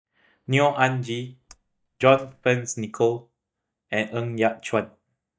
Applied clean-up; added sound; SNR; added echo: neural mask model DeepFilterNet 3.